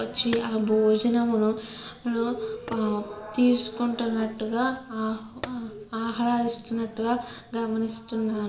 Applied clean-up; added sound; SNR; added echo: none; Fire; 20 dB; reverberation time 0.8 s.